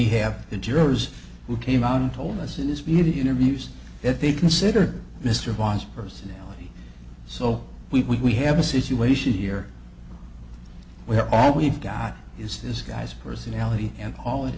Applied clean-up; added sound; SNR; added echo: none; none; none; none.